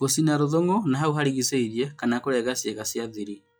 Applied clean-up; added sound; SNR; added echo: classical method log-MMSE.